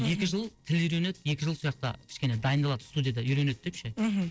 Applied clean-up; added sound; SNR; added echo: neural separator model SepFormer DNS4.